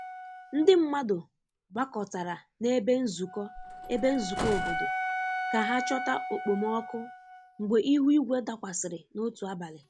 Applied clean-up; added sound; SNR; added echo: none; Wind instrument, woodwind instrument + Bus; 8 dB; none.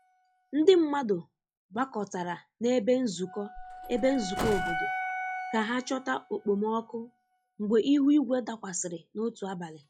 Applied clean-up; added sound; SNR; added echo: classical method log-MMSE.